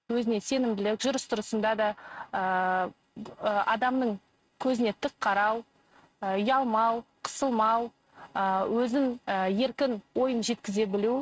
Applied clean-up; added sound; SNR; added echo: neural mask model RNNoise.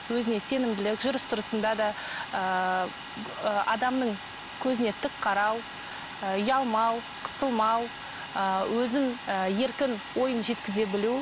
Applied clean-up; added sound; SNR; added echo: none; Domestic sounds, home sounds; 12 dB; none.